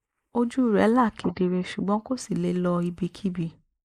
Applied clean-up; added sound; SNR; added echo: neural mask model Resemble Enhance denoiser.